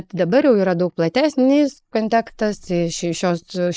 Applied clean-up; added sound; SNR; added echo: neural mask model Resemble Enhance denoiser.